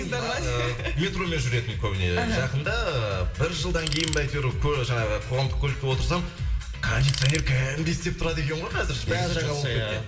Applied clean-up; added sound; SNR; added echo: none; Tools; 8 dB; reverberation time 0.9 s.